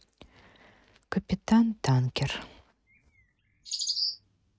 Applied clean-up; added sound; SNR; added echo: neural mask model RNNoise.